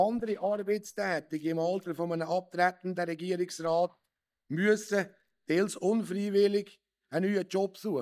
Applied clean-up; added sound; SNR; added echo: neural mask model DeepFilterNet 3.